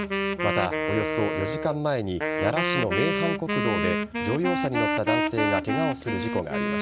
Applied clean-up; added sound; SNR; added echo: none; Wind instrument, woodwind instrument; -1 dB; none.